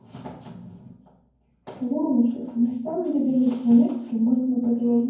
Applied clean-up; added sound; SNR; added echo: none; none; none; reverberation time 0.9 s.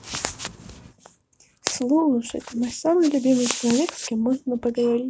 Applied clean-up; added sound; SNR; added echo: none; none; none; none.